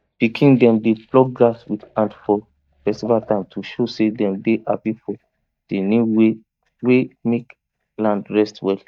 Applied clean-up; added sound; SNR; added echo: neural mask model DeepFilterNet 3.